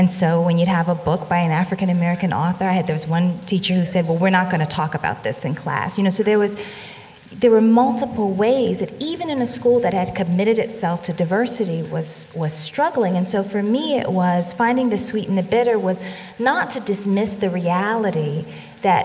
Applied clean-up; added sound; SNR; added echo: none; none; none; none.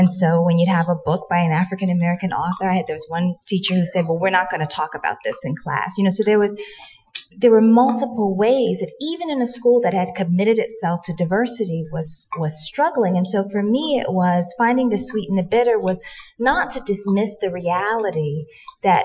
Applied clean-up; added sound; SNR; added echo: classical method Wiener filter.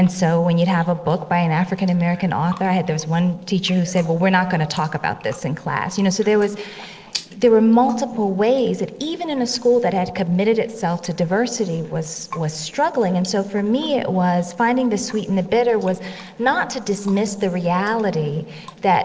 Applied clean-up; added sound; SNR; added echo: neural separator model SepFormer DNS4.